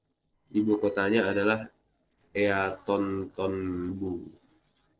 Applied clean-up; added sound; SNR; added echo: neural separator model SepFormer DNS4.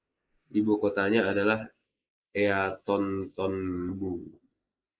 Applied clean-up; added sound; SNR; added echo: neural mask model Resemble Enhance denoiser.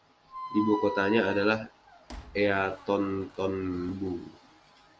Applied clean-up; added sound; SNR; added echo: none; Squeak; 12 dB; none.